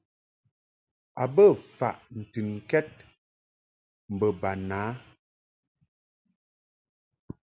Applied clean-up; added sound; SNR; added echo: none; none; none; none.